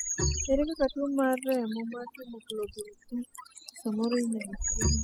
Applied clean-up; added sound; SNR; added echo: classical method spectral subtraction.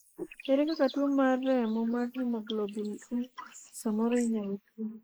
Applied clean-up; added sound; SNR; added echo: neural mask model Resemble Enhance denoiser.